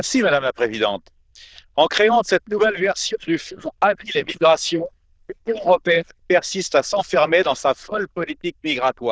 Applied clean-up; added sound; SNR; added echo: neural diffusion model UNIVERSE++.